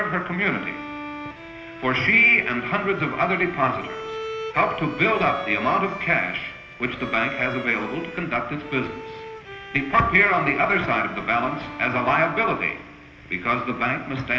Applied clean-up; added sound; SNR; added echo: none; Bowed string instrument; 13 dB; reverberation time 0.8 s.